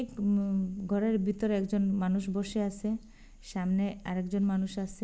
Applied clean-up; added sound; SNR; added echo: none; none; none; none.